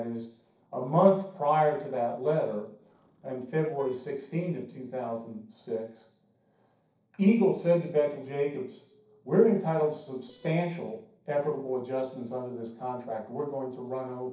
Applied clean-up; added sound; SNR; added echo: neural separator model SepFormer DNS4.